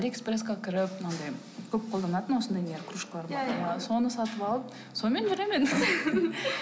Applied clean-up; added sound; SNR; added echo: none; none; none; none.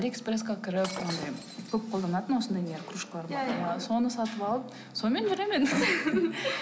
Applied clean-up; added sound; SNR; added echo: none; Shatter; 12 dB; none.